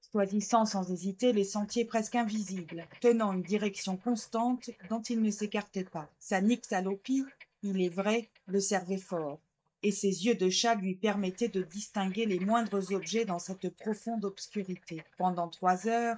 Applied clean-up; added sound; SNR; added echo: neural mask model DeepFilterNet 3.